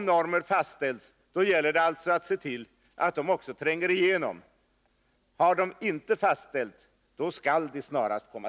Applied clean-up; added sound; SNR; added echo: none; none; none; none.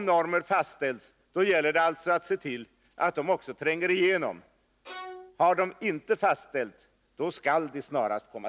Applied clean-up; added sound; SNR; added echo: none; Bowed string instrument; 15 dB; none.